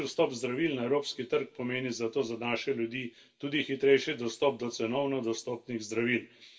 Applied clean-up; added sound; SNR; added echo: none; none; none; reverberation time 0.2 s.